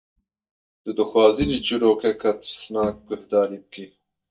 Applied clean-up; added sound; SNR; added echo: neural mask model DeepFilterNet 3.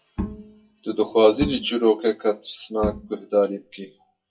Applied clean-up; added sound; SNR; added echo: classical method WPE with log-MMSE.